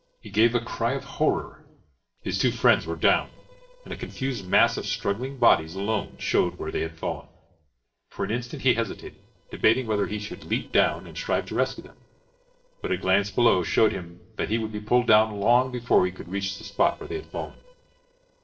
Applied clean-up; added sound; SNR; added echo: neural separator model SepFormer DNS4.